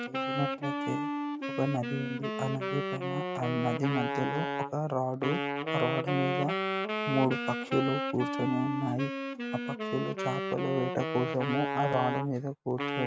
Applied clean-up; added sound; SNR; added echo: none; Wind instrument, woodwind instrument; 1 dB; none.